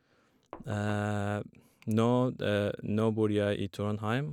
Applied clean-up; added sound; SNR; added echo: none; Knock; 19 dB; none.